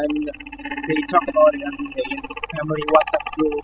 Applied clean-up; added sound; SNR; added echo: classical method spectral subtraction.